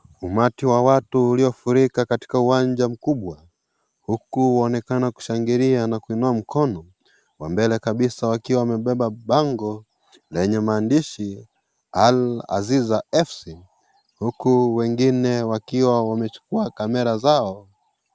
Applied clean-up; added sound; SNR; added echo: none; none; none; none.